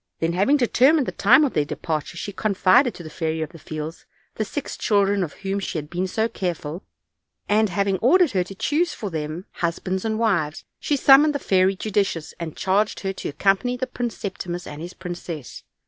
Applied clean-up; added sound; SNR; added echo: none; none; none; none.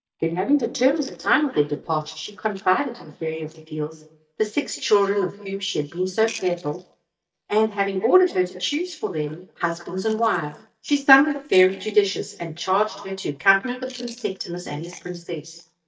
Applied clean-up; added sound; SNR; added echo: neural mask model DeepFilterNet 3.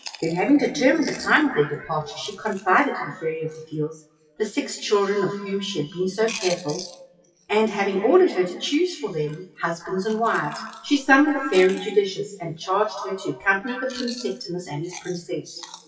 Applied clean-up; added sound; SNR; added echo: classical method WPE with log-MMSE.